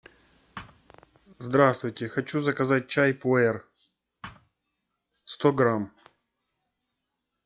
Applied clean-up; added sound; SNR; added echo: classical method log-MMSE.